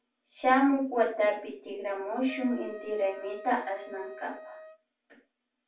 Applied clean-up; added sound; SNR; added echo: none; Wind instrument, woodwind instrument; 16 dB; reverberation time 0.3 s.